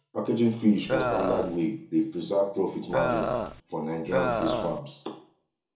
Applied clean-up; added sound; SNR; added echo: none; Burping, eructation; 0 dB; reverberation time 0.6 s.